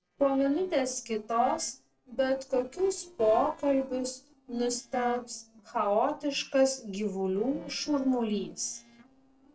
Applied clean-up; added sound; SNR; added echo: neural separator model SepFormer DNS4.